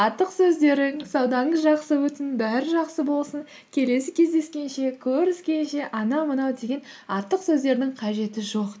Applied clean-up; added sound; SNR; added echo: none; none; none; none.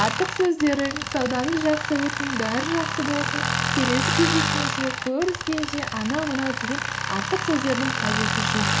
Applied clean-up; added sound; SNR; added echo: none; Tools; 1 dB; none.